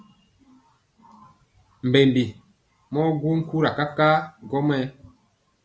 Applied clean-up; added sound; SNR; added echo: none; none; none; none.